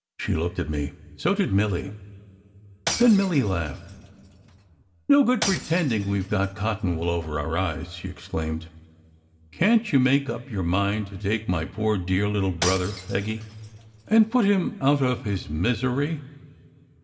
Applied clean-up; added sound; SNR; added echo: none; Shatter / Crushing; 12 dB; reverberation time 1.5 s.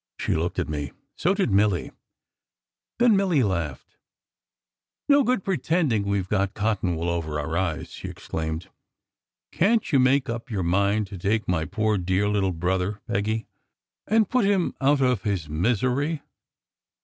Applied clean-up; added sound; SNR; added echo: none; none; none; none.